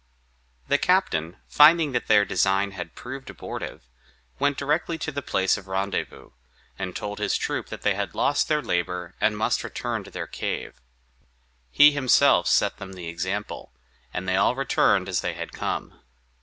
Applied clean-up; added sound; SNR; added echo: none; none; none; none.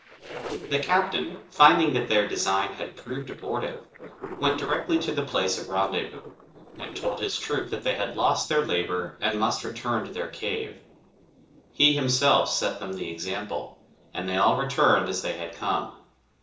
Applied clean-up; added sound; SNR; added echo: neural separator model SepFormer DNS4.